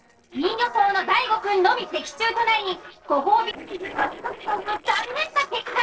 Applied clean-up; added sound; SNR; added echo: neural separator model SepFormer DNS4.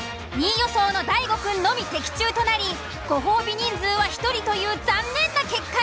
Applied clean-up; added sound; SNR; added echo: none; none; none; none.